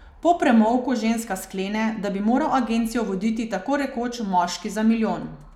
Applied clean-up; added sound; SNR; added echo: none; none; none; none.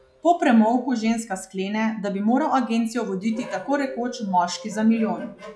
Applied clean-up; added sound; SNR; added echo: classical method log-MMSE.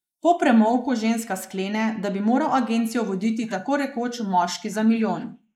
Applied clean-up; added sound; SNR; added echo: neural mask model Resemble Enhance denoiser.